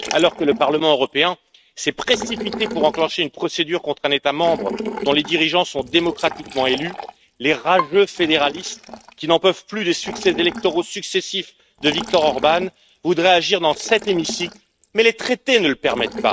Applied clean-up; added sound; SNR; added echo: neural mask model RNNoise.